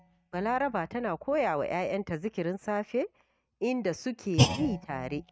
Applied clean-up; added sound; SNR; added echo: neural mask model RNNoise.